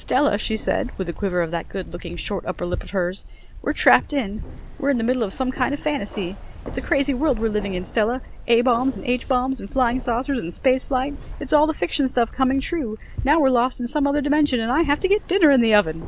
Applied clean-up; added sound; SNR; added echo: none; Keys jangling; 13 dB; none.